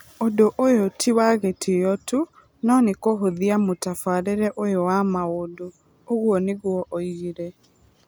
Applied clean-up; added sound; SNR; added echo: none; none; none; none.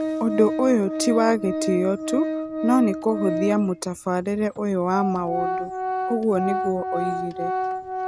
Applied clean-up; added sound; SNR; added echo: none; Organ; 4 dB; none.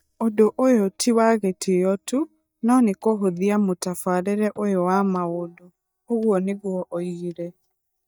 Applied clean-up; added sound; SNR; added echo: neural mask model DeepFilterNet 3.